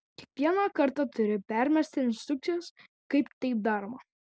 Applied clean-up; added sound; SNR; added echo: none; none; none; none.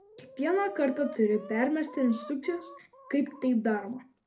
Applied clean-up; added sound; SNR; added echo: none; Chicken, rooster; 18 dB; reverberation time 0.3 s.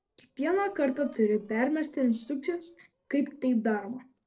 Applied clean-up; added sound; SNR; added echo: neural separator model SepFormer DNS4.